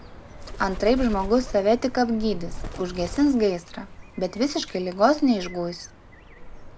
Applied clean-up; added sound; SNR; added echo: none; Bird; 12 dB; none.